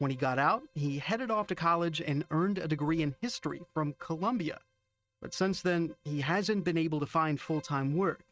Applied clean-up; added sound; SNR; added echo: neural mask model RNNoise.